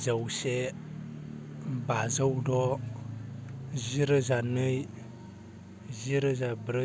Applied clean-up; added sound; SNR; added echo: none; none; none; none.